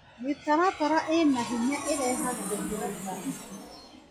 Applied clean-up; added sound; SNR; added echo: classical method log-MMSE.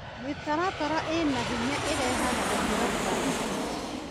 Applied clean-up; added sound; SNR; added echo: none; Aircraft; -1 dB; none.